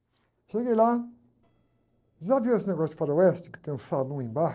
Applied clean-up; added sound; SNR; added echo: neural separator model SepFormer DNS4.